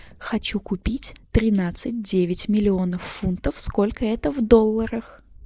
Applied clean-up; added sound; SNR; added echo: neural mask model Resemble Enhance denoiser.